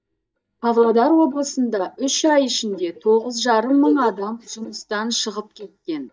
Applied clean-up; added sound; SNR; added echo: neural mask model DeepFilterNet 3.